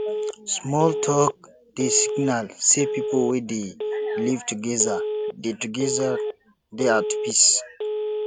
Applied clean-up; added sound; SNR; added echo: none; Telephone; 4 dB; none.